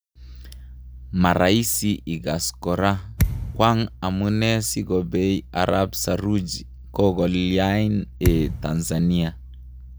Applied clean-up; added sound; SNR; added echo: none; Thump, thud; 4 dB; none.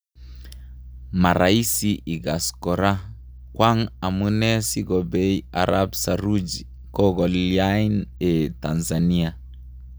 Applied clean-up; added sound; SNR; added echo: none; none; none; none.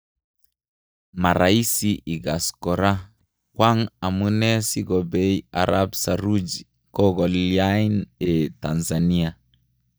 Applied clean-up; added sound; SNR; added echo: neural mask model DeepFilterNet 3.